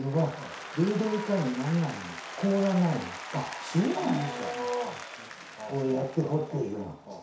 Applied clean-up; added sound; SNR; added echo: none; Applause; 12 dB; reverberation time 0.6 s.